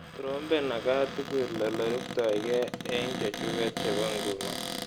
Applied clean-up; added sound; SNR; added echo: none; Cupboard open or close; 5 dB; none.